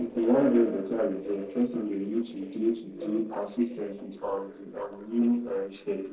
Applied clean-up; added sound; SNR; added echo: neural separator model SepFormer DNS4.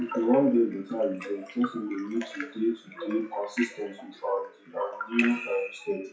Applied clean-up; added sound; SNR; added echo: classical method WPE with log-MMSE.